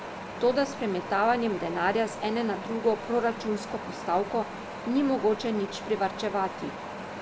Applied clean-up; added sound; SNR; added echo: none; Wind; 9 dB; none.